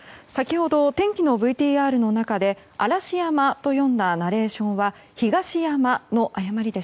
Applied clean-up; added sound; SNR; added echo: none; none; none; none.